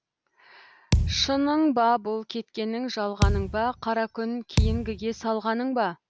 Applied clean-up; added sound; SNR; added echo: none; Thump, thud; 1 dB; none.